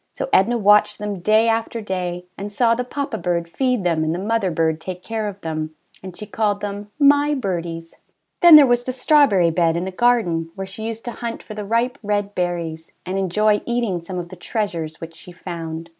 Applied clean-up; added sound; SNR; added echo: none; none; none; none.